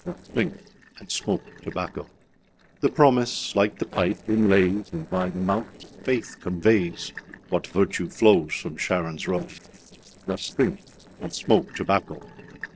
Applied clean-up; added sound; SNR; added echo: neural separator model SepFormer DNS4.